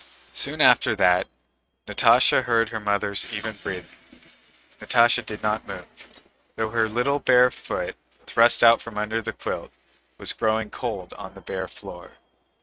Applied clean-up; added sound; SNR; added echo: neural mask model RNNoise.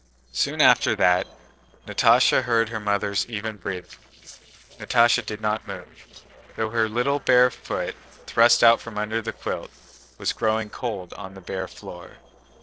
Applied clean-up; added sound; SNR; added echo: neural separator model SepFormer DNS4.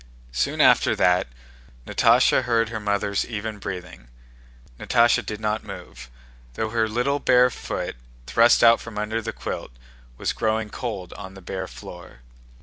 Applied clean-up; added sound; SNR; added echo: none; none; none; none.